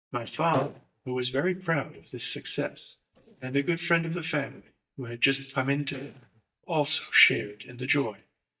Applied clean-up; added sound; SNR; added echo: neural mask model DeepFilterNet 3.